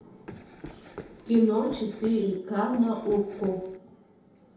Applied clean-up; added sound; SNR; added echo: none; Run; 16 dB; reverberation time 0.8 s.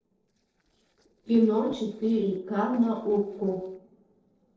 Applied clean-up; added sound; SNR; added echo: neural separator model SepFormer DNS4.